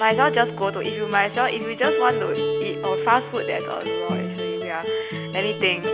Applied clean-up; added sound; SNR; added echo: none; Acoustic guitar; 2 dB; none.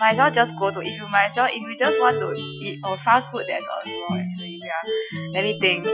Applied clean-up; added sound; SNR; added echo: classical method Wiener filter.